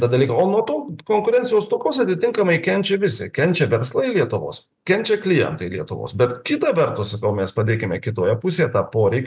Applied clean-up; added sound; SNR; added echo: none; none; none; none.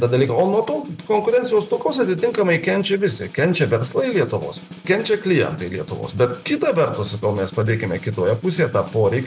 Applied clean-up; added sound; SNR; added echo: none; Snare drum; 19 dB; none.